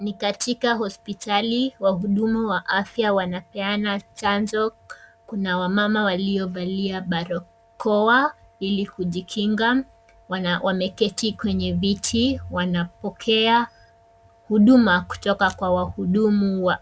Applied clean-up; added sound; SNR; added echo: none; none; none; none.